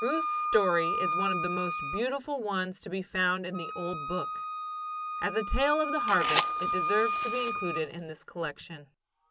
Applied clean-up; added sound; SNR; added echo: none; Wind instrument, woodwind instrument + Fire; 1 dB; none.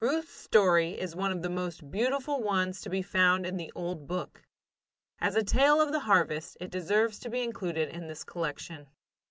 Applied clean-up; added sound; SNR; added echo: none; none; none; none.